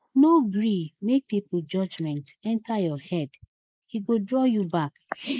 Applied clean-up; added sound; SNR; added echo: neural mask model Resemble Enhance denoiser.